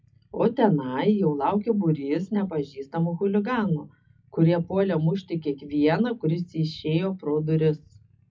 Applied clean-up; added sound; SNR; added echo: classical method WPE with log-MMSE.